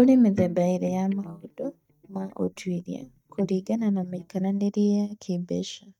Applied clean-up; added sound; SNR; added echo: neural mask model DeepFilterNet 3.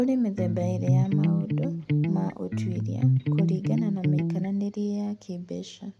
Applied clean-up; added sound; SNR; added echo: none; Electric guitar; -4 dB; none.